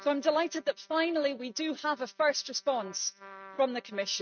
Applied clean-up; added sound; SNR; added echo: neural mask model RNNoise.